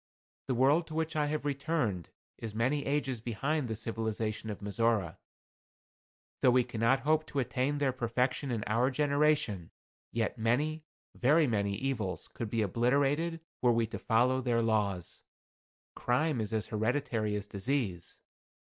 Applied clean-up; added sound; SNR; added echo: none; none; none; none.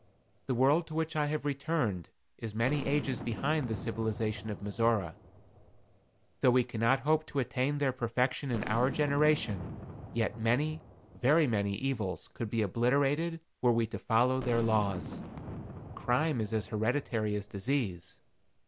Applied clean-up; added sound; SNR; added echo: none; Boom; 14 dB; none.